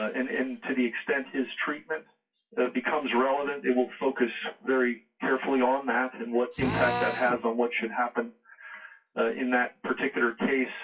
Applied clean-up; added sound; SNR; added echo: classical method WPE with log-MMSE.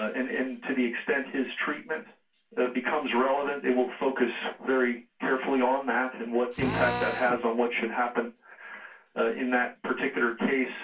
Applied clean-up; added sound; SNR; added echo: none; Drill; 5 dB; reverberation time 0.2 s.